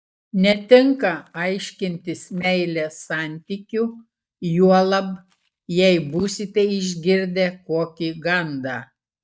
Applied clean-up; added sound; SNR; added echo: neural mask model DeepFilterNet 3.